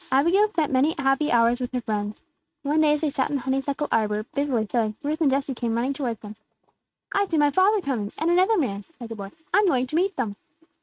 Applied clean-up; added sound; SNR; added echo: neural mask model RNNoise.